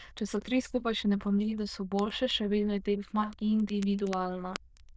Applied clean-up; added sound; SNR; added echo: neural diffusion model UNIVERSE++.